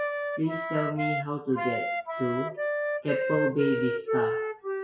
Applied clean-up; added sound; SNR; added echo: classical method WPE with log-MMSE.